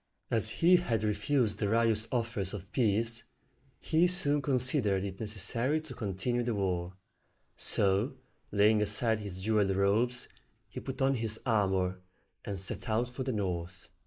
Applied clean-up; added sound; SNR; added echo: neural mask model Resemble Enhance denoiser.